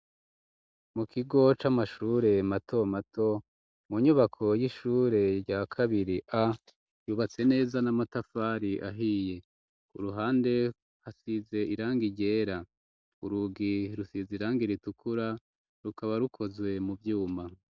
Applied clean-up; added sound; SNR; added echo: none; none; none; none.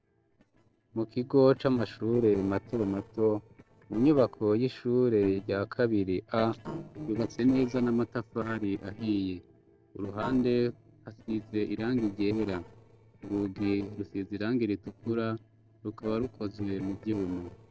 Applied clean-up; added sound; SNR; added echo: neural separator model SepFormer DNS4.